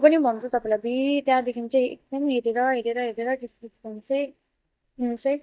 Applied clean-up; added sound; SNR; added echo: neural mask model DeepFilterNet 3.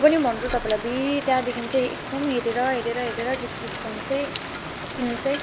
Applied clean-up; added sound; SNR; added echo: none; Rain; 8 dB; none.